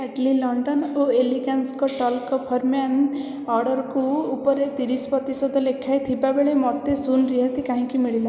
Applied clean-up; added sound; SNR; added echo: none; none; none; none.